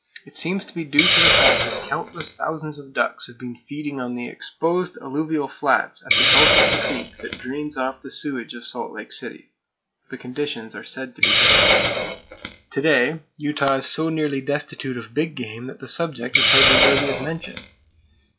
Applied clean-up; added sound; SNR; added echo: classical method log-MMSE.